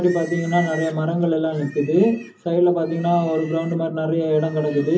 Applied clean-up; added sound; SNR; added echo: none; Livestock, farm animals, working animals; 20 dB; reverberation time 0.3 s.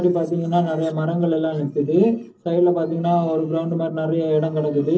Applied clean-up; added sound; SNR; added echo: neural separator model SepFormer DNS4.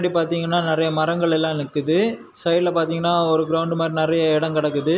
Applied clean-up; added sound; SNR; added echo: none; none; none; none.